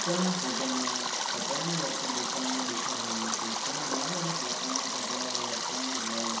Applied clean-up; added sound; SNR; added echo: none; Stream; -4 dB; reverberation time 0.7 s.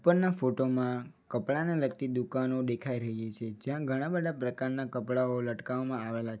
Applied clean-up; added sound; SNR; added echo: none; none; none; none.